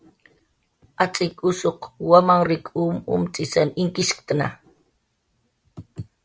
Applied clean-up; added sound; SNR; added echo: none; none; none; none.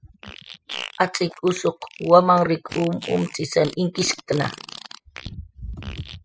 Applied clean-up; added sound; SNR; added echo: classical method spectral subtraction.